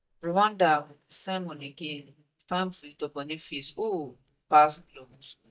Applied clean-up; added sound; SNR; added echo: neural mask model DeepFilterNet 3.